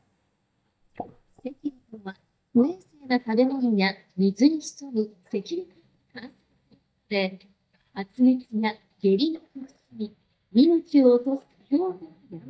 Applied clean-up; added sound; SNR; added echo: neural mask model DeepFilterNet 3.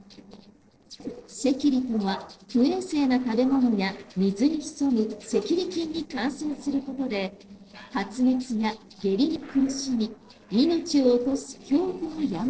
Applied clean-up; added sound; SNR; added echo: neural separator model SepFormer DNS4.